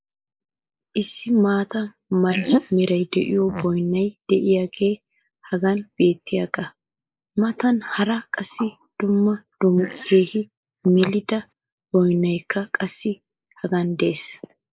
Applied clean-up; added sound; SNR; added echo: neural mask model Resemble Enhance denoiser.